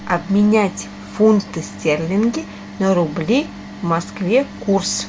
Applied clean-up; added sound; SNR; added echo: none; none; none; none.